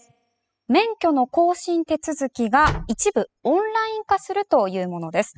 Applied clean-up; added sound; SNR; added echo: classical method spectral subtraction.